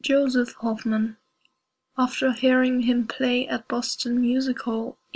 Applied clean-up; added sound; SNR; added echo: none; none; none; none.